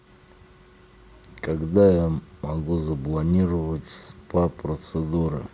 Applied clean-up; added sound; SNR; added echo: none; none; none; none.